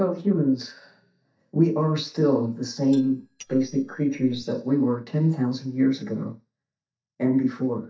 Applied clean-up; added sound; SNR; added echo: neural mask model DeepFilterNet 3.